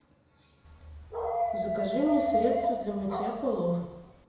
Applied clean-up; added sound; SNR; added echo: none; Dog; 0 dB; reverberation time 1.0 s.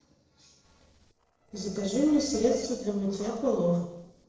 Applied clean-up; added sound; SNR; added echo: neural separator model SepFormer DNS4.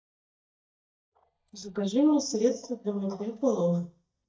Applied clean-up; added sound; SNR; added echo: neural mask model DeepFilterNet 3.